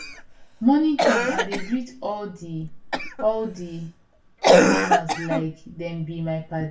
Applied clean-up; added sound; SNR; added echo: none; Cough; -2 dB; reverberation time 0.2 s.